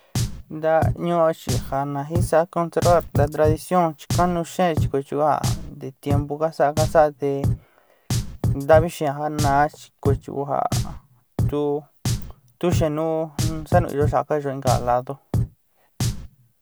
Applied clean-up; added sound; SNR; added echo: none; Drum; 4 dB; none.